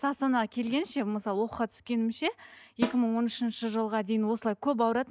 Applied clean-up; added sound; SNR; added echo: none; Snare drum; 10 dB; none.